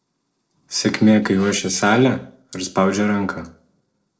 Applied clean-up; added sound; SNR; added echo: neural separator model SepFormer DNS4.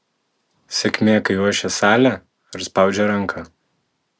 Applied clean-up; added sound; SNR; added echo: none; none; none; none.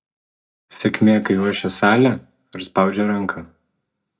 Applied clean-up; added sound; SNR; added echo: neural mask model DeepFilterNet 3.